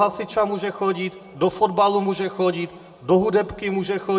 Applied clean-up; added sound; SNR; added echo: none; none; none; reverberation time 1.0 s.